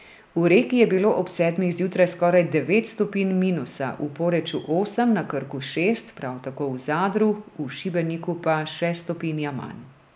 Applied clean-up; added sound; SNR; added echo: none; none; none; none.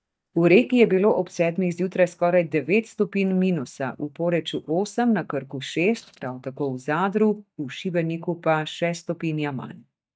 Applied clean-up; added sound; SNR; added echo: neural mask model DeepFilterNet 3.